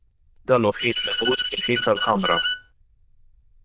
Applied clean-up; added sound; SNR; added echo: neural diffusion model UNIVERSE++.